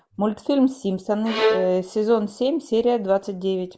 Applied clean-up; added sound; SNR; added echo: none; Bowed string instrument; 5 dB; none.